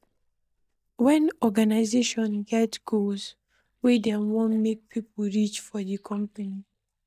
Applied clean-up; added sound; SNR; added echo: neural mask model DeepFilterNet 3.